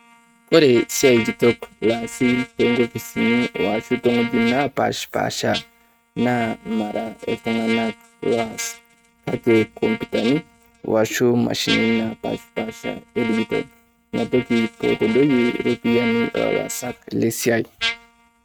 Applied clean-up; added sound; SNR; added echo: neural mask model RNNoise.